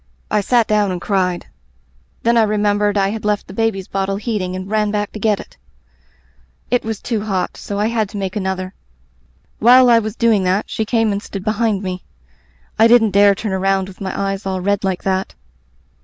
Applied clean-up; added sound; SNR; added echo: none; none; none; none.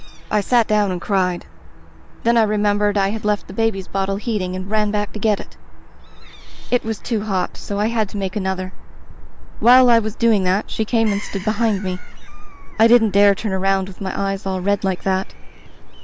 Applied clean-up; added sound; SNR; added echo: none; Gull, seagull / Fowl; 4 dB; none.